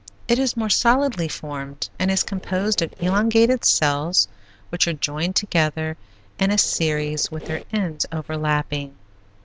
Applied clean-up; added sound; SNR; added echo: none; Squeak; 19 dB; none.